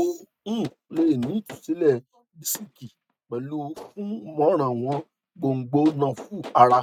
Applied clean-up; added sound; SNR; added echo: neural mask model RNNoise.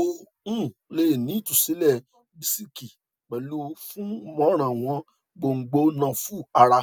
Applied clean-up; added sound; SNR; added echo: none; none; none; none.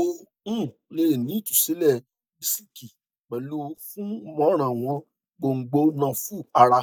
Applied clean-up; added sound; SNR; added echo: neural mask model DeepFilterNet 3.